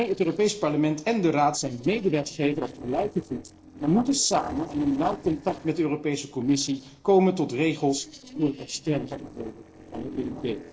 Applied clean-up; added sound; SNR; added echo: neural separator model SepFormer DNS4.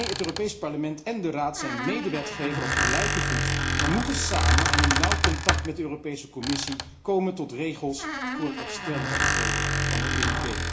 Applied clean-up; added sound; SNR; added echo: none; Squeak; -4 dB; reverberation time 0.4 s.